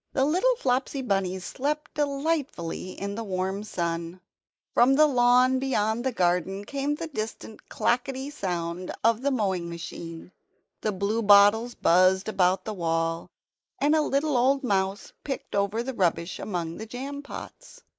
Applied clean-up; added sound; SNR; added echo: neural mask model Resemble Enhance denoiser.